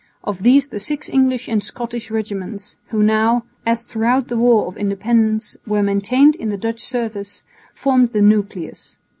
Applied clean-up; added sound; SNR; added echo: none; none; none; none.